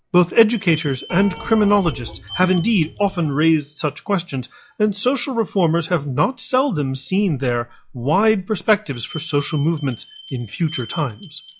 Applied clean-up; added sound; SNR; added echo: classical method log-MMSE.